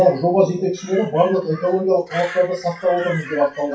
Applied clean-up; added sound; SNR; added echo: classical method WPE with log-MMSE.